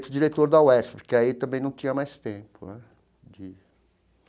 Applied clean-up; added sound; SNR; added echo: none; none; none; none.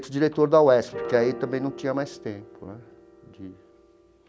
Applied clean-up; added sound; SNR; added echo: none; Piano; 15 dB; none.